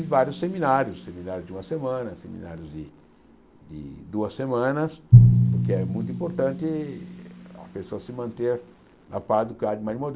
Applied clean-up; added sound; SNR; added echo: none; Drum; -3 dB; none.